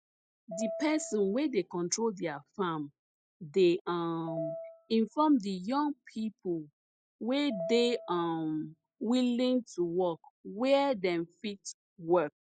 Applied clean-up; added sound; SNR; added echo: classical method log-MMSE.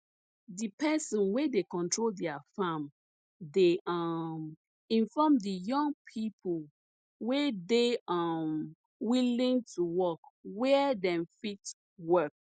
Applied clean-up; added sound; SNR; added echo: neural mask model Resemble Enhance denoiser.